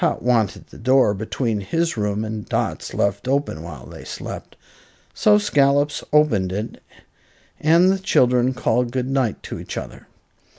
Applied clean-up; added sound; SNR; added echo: none; none; none; none.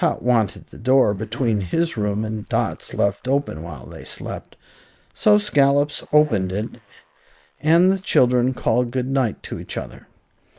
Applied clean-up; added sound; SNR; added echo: neural mask model Resemble Enhance denoiser.